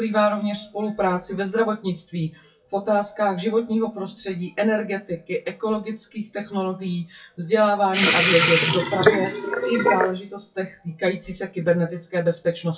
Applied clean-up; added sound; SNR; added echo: classical method WPE with log-MMSE.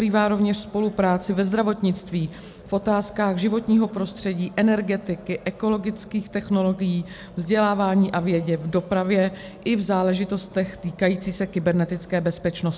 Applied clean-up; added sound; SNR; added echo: none; none; none; none.